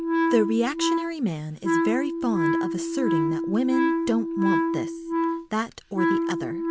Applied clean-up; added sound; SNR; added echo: none; Wind instrument, woodwind instrument; -2 dB; none.